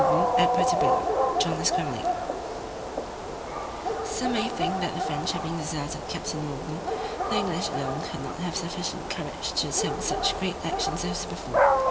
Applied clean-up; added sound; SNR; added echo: none; Dog; -4 dB; none.